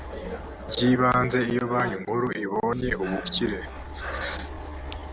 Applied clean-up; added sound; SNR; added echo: none; Breathing; 12 dB; none.